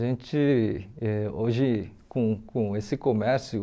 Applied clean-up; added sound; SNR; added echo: none; none; none; none.